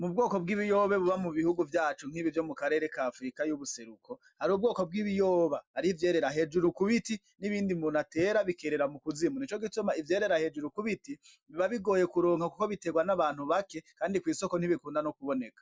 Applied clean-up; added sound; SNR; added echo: none; none; none; none.